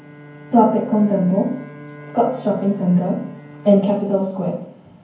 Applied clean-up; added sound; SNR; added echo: none; Bowed string instrument; 19 dB; reverberation time 0.9 s.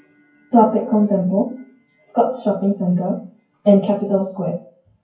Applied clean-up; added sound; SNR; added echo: classical method WPE with log-MMSE.